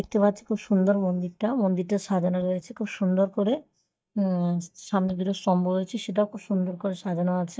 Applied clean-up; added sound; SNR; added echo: neural mask model DeepFilterNet 3.